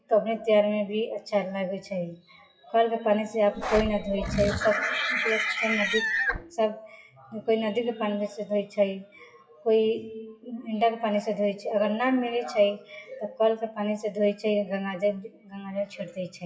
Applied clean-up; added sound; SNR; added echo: classical method WPE with log-MMSE.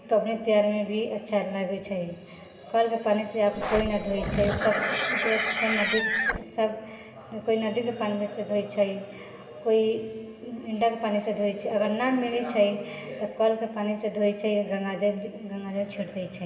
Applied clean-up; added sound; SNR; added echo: none; Livestock, farm animals, working animals; 1 dB; reverberation time 2.6 s.